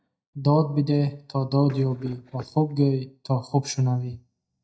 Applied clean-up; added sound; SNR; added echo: neural mask model DeepFilterNet 3.